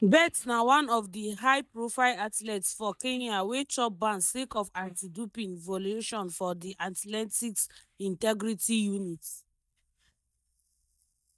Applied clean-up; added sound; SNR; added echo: neural mask model DeepFilterNet 3.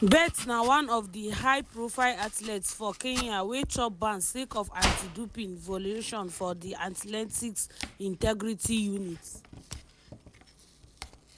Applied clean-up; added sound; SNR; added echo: none; Domestic sounds, home sounds; 10 dB; none.